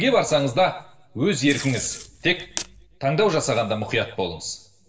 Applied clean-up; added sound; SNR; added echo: none; Packing tape, duct tape; 14 dB; reverberation time 0.6 s.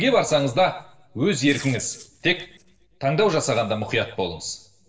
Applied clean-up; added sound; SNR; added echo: neural separator model SepFormer DNS4.